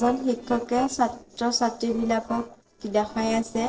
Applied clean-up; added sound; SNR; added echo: neural separator model SepFormer DNS4.